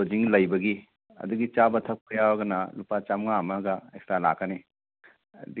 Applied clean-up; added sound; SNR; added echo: none; none; none; none.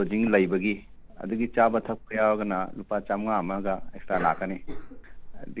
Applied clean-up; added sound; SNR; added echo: none; Cough; 11 dB; none.